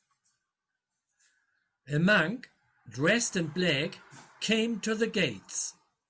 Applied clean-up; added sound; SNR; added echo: none; none; none; none.